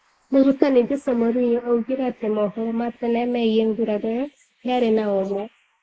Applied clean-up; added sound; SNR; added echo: neural mask model Resemble Enhance denoiser.